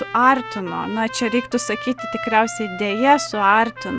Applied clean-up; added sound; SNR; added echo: none; Trumpet; 12 dB; none.